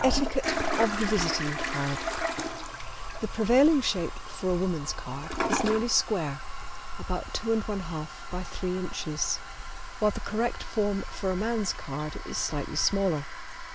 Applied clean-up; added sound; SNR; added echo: none; Toilet flush; 7 dB; none.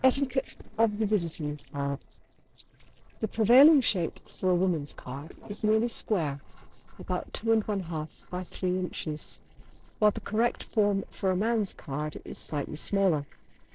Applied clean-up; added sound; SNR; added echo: neural separator model SepFormer DNS4.